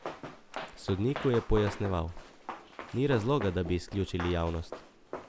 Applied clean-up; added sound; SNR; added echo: none; Run; 11 dB; none.